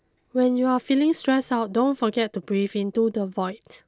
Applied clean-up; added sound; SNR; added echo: none; none; none; none.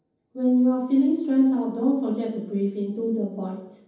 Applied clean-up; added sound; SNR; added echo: none; none; none; reverberation time 0.9 s.